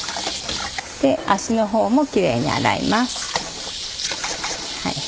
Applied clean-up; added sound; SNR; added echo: none; none; none; none.